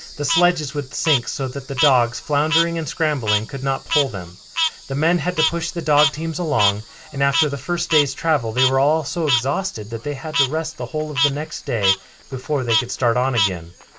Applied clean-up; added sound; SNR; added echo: none; Frog; 4 dB; none.